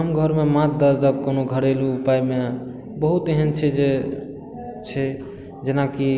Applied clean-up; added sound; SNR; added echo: none; none; none; none.